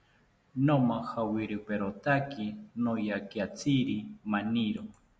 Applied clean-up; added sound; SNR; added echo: none; none; none; none.